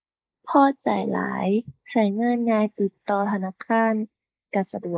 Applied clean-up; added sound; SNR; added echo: neural mask model Resemble Enhance denoiser.